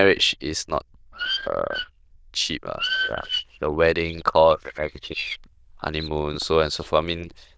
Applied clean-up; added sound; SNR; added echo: neural diffusion model UNIVERSE++.